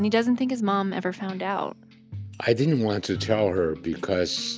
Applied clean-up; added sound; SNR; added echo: none; none; none; none.